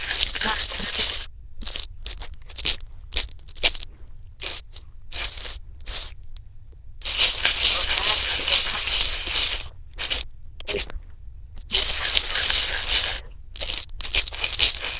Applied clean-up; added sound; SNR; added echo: neural diffusion model UNIVERSE++.